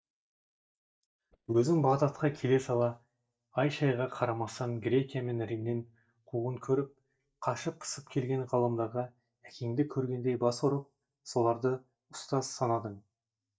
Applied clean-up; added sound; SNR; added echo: neural mask model DeepFilterNet 3.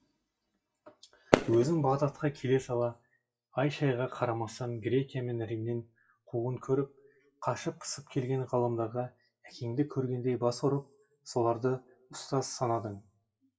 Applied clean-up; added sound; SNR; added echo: classical method WPE with log-MMSE.